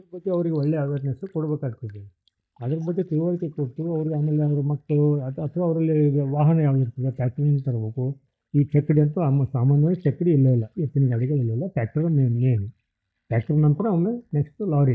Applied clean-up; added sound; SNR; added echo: neural mask model DeepFilterNet 3.